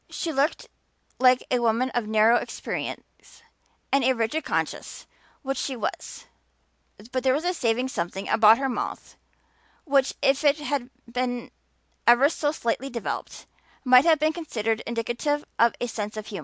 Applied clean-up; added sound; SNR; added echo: none; none; none; none.